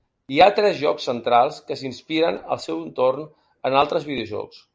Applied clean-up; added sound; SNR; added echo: none; none; none; none.